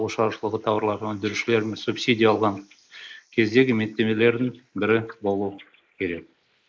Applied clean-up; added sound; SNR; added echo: neural mask model Resemble Enhance denoiser.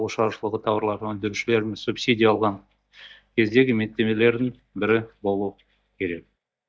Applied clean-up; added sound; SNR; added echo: neural mask model DeepFilterNet 3.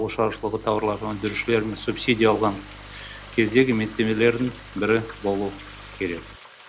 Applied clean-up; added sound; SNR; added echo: none; Frying (food); 19 dB; none.